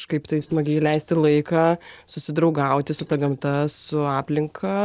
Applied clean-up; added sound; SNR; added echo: neural separator model SepFormer DNS4.